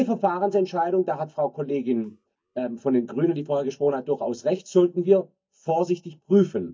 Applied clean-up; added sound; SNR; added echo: neural mask model DeepFilterNet 3.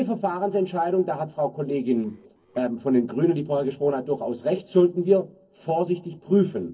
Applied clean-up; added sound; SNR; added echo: neural separator model SepFormer DNS4.